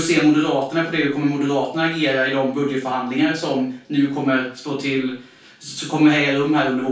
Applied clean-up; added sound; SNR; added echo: none; none; none; reverberation time 0.3 s.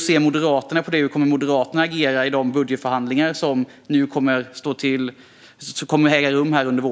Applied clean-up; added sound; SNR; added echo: none; none; none; none.